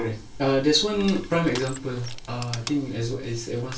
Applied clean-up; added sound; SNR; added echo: none; Crushing; 15 dB; reverberation time 0.2 s.